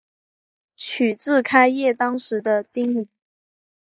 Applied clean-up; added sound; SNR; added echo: neural mask model Resemble Enhance denoiser.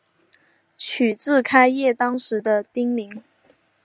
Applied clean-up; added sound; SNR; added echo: none; none; none; none.